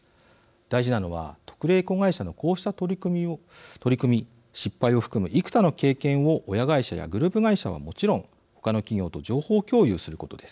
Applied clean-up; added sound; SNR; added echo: none; none; none; none.